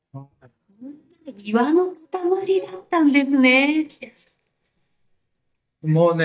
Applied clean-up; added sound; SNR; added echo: neural mask model DeepFilterNet 3.